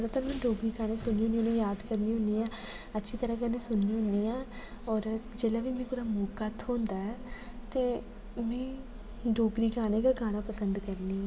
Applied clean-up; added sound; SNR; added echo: none; none; none; none.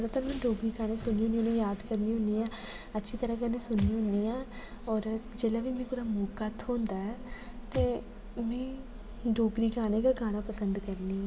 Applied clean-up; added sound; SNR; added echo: none; Thump, thud; 15 dB; none.